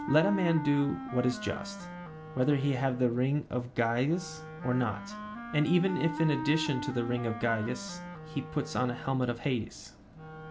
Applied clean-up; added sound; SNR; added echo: none; Wind instrument, woodwind instrument; 10 dB; none.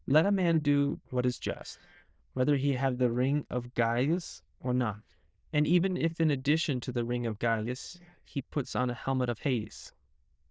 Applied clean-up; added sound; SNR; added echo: neural diffusion model UNIVERSE++.